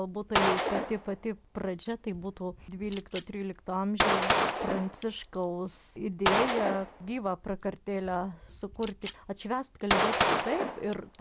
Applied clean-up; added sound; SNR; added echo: none; Gunshot, gunfire; -1 dB; none.